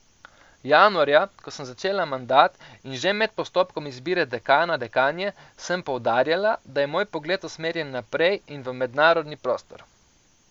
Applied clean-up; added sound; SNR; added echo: none; none; none; none.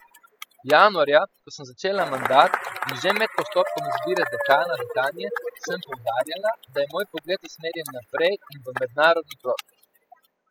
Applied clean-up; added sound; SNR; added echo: classical method spectral subtraction.